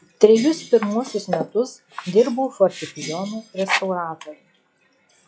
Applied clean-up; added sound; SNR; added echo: classical method log-MMSE.